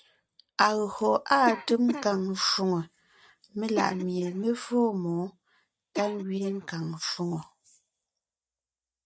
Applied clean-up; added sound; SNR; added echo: neural mask model DeepFilterNet 3.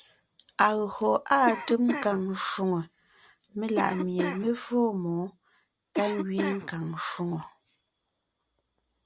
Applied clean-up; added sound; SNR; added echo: none; Cough; 6 dB; none.